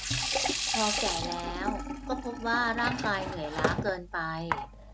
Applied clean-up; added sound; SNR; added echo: none; Sink (filling or washing) / Water tap, faucet; -1 dB; none.